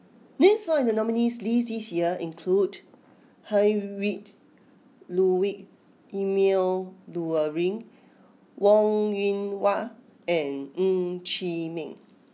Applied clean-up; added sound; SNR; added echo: none; none; none; none.